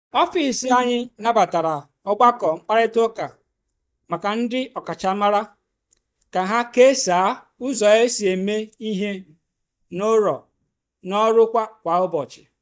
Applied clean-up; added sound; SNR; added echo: neural mask model DeepFilterNet 3.